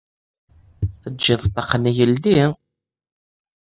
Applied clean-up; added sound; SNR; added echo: classical method spectral subtraction.